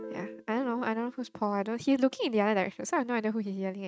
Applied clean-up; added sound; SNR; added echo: neural mask model RNNoise.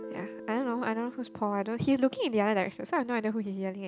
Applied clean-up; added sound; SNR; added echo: none; Guitar; 17 dB; none.